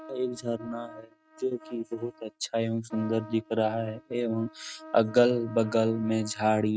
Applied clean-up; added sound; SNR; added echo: neural mask model RNNoise.